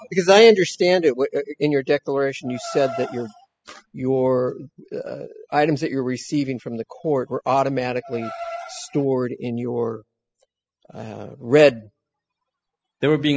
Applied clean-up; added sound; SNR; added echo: classical method spectral subtraction.